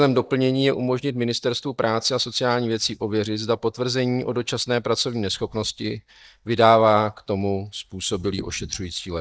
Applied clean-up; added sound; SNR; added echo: neural mask model DeepFilterNet 3.